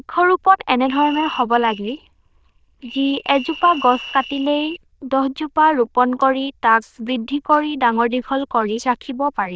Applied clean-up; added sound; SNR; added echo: neural diffusion model UNIVERSE++.